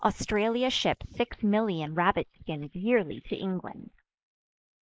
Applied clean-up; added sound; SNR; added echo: neural mask model Resemble Enhance denoiser.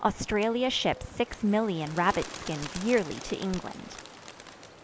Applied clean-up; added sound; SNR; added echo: none; Bird; 14 dB; none.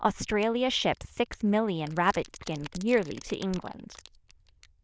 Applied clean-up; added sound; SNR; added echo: neural diffusion model UNIVERSE++.